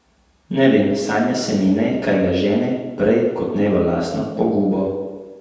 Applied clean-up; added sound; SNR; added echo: none; none; none; reverberation time 1.1 s.